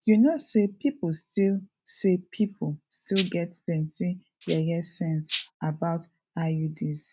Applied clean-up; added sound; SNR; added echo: neural mask model RNNoise.